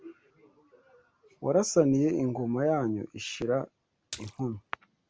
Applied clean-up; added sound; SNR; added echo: none; Splash, splatter; 17 dB; none.